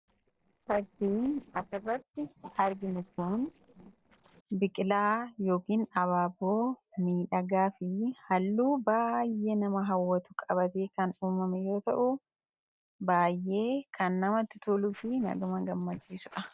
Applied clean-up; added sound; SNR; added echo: neural separator model SepFormer DNS4.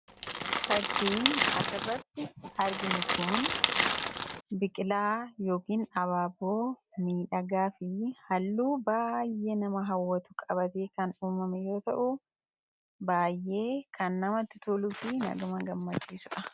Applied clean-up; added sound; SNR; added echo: none; Crackle; -2 dB; none.